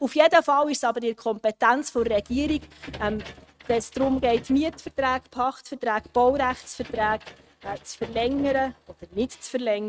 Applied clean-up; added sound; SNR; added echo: neural mask model RNNoise.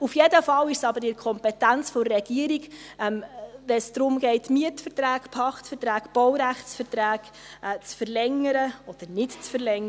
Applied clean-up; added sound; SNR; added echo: none; none; none; none.